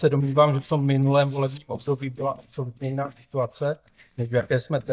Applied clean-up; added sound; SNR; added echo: neural mask model DeepFilterNet 3.